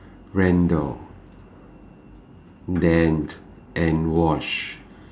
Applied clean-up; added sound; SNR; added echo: none; none; none; none.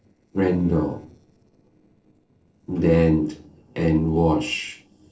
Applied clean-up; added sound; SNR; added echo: neural separator model SepFormer DNS4.